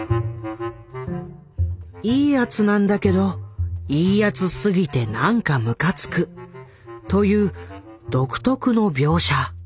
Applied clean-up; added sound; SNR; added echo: none; none; none; none.